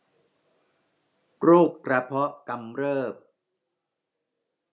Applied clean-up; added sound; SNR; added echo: none; none; none; none.